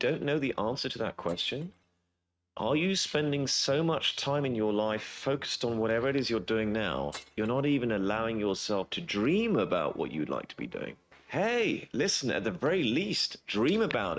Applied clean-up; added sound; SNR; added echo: neural mask model RNNoise.